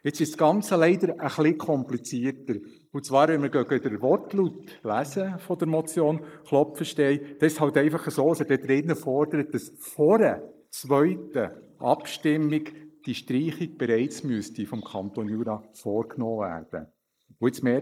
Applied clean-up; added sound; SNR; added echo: neural mask model Resemble Enhance denoiser.